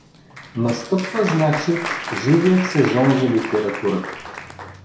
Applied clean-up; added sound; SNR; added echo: none; Applause; 10 dB; reverberation time 0.6 s.